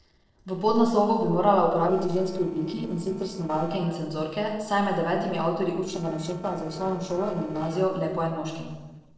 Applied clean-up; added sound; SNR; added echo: neural separator model SepFormer DNS4.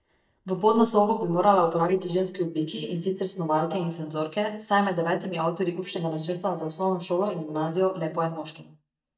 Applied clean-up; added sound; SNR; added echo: neural mask model DeepFilterNet 3.